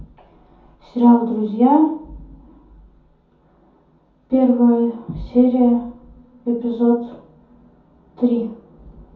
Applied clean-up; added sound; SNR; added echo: none; none; none; reverberation time 0.6 s.